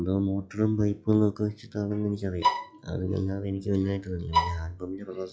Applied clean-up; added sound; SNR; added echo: classical method log-MMSE.